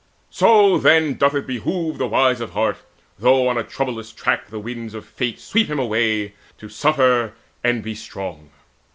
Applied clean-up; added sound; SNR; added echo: none; none; none; none.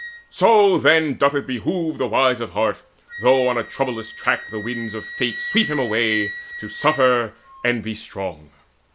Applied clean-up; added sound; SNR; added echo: none; Wind instrument, woodwind instrument; 14 dB; none.